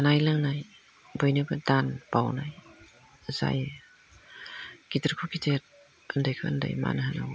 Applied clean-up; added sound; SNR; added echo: none; none; none; none.